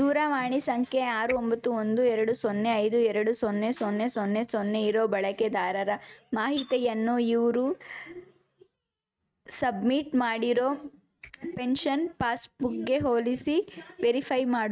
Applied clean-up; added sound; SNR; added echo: neural mask model RNNoise.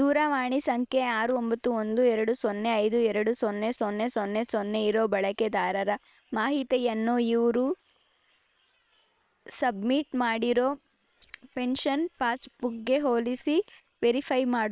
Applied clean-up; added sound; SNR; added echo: neural separator model SepFormer WHAM!.